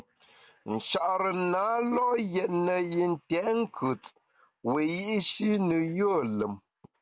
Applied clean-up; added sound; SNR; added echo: none; none; none; none.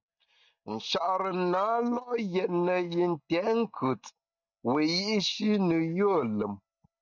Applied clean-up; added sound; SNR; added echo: neural mask model DeepFilterNet 3.